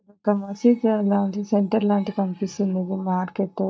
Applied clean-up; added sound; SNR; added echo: neural mask model DeepFilterNet 3.